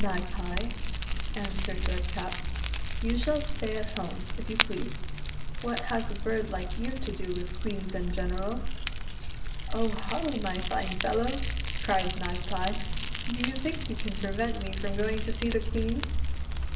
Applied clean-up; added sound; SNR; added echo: none; Fire; -4 dB; reverberation time 0.7 s.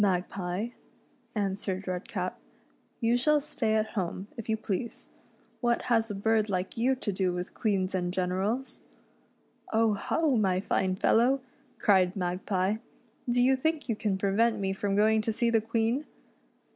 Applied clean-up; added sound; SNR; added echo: none; none; none; none.